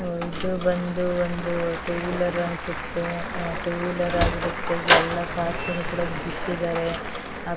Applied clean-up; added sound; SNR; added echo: none; Applause / Crowd + Sliding door; 1 dB; none.